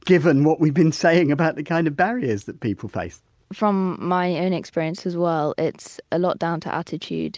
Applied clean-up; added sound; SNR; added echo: none; none; none; none.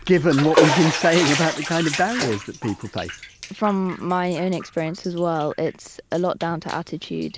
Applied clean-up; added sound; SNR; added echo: none; Bathtub (filling or washing); 5 dB; none.